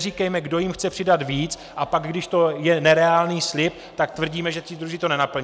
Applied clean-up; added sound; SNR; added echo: none; none; none; none.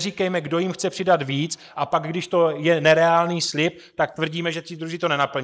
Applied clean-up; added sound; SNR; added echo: neural mask model Resemble Enhance denoiser.